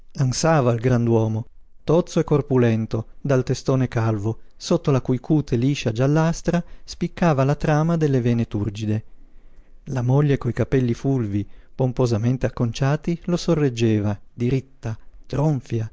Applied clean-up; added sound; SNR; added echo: neural mask model Resemble Enhance denoiser.